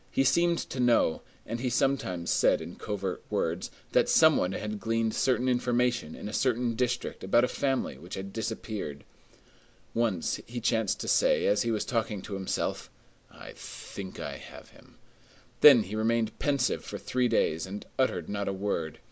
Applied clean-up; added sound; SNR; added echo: none; none; none; none.